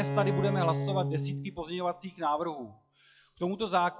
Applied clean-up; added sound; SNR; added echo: classical method log-MMSE.